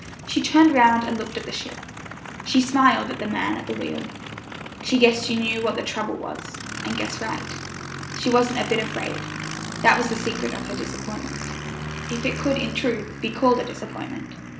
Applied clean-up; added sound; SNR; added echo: none; Aircraft; 9 dB; none.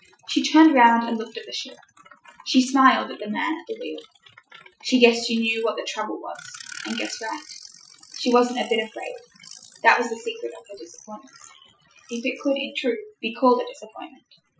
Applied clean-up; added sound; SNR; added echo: classical method Wiener filter.